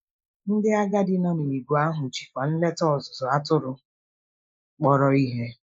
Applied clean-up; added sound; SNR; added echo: neural mask model Resemble Enhance denoiser.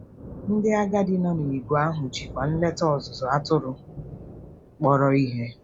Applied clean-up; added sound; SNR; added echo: none; Thunder; 15 dB; none.